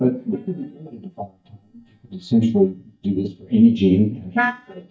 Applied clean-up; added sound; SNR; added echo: neural mask model DeepFilterNet 3.